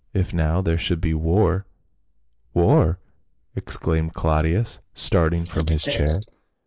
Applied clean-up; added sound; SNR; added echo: neural mask model Resemble Enhance denoiser.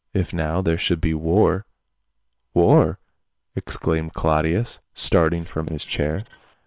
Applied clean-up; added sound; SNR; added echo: neural separator model SepFormer WHAM!.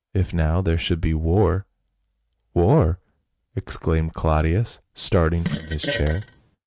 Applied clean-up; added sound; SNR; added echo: neural mask model RNNoise.